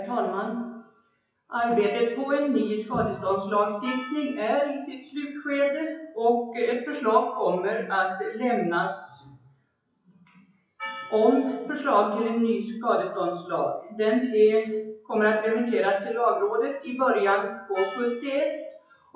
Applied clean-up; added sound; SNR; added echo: classical method WPE with log-MMSE.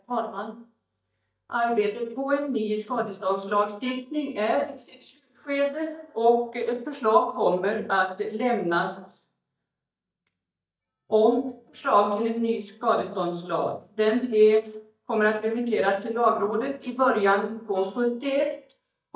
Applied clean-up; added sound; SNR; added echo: neural mask model DeepFilterNet 3.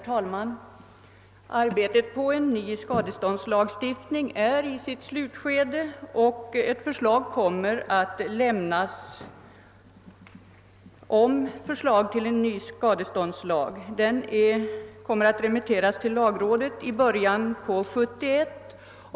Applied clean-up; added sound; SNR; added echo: none; none; none; none.